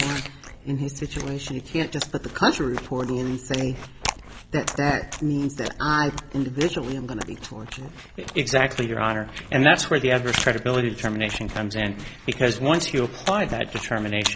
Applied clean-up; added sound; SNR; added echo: none; Chewing, mastication; 10 dB; none.